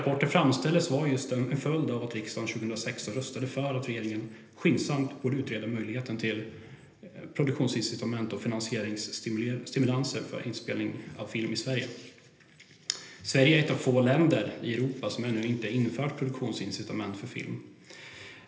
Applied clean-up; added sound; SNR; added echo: none; none; none; reverberation time 1.4 s.